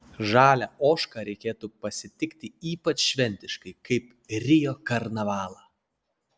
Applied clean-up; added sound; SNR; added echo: none; none; none; none.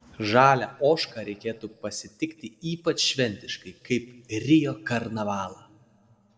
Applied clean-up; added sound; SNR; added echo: none; none; none; reverberation time 2.1 s.